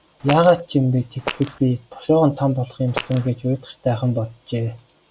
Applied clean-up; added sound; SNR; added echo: none; Fart; 9 dB; none.